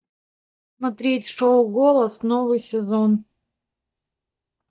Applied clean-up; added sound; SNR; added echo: neural mask model DeepFilterNet 3.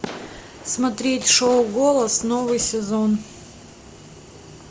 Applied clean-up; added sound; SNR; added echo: none; Fireworks; 18 dB; none.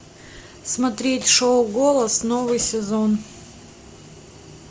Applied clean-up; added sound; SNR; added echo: none; none; none; none.